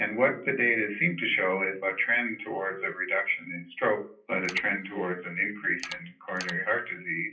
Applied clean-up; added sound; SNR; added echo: classical method WPE with log-MMSE.